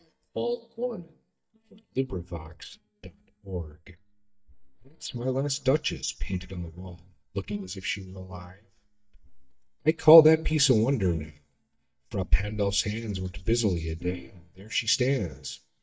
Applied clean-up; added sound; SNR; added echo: neural mask model DeepFilterNet 3.